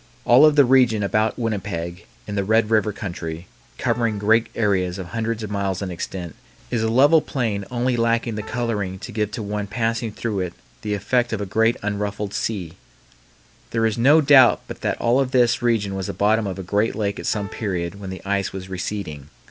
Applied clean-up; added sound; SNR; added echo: none; Piano; 17 dB; none.